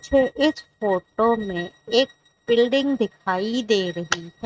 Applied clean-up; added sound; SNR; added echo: neural mask model RNNoise.